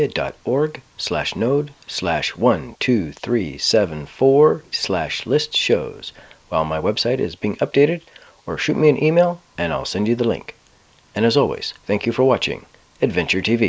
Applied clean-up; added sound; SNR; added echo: neural mask model Resemble Enhance denoiser.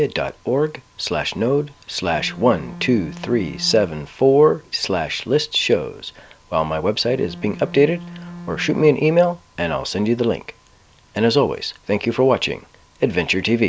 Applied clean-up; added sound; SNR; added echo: none; Bowed string instrument; 15 dB; none.